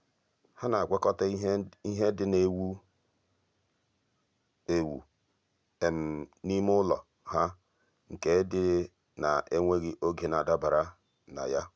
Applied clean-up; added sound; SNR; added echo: none; none; none; none.